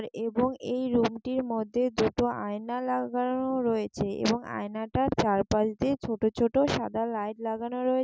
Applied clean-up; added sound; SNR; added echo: none; none; none; none.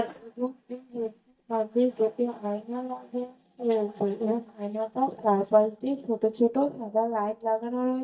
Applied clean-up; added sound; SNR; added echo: neural mask model DeepFilterNet 3.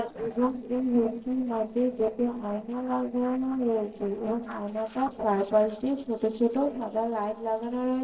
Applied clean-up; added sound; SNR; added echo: neural separator model SepFormer DNS4.